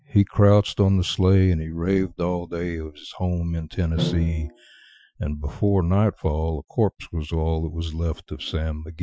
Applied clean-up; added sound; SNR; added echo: classical method Wiener filter.